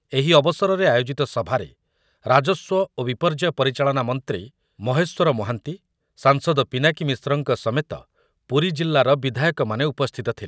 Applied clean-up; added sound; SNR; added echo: none; none; none; none.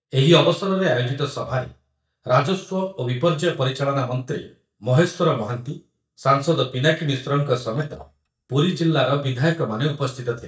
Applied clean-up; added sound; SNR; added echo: neural mask model DeepFilterNet 3.